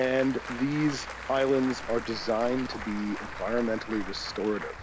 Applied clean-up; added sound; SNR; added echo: none; Applause / Crowd; 9 dB; none.